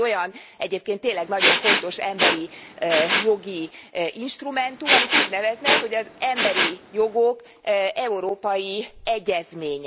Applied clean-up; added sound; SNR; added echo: none; Respiratory sounds; -2 dB; none.